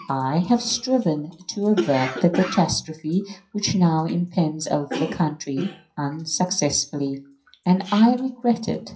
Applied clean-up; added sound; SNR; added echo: classical method WPE with log-MMSE.